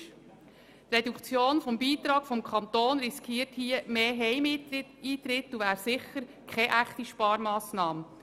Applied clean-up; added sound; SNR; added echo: none; none; none; none.